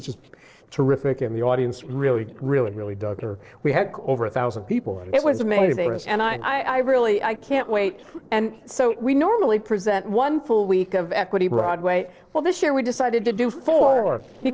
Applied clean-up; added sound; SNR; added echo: neural separator model SepFormer DNS4.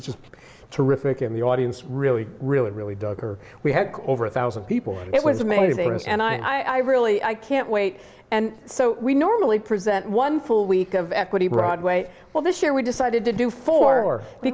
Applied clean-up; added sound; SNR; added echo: none; none; none; none.